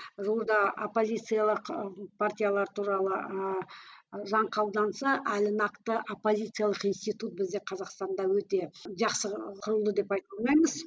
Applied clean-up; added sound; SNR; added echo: none; none; none; none.